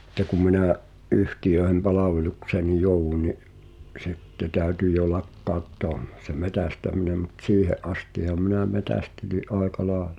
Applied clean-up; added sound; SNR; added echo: none; none; none; none.